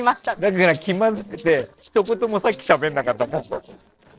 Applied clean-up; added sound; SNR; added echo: neural separator model SepFormer DNS4.